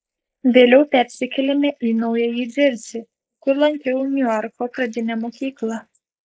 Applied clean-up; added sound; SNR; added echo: neural mask model Resemble Enhance denoiser.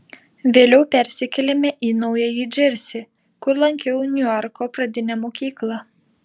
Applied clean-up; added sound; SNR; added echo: none; none; none; none.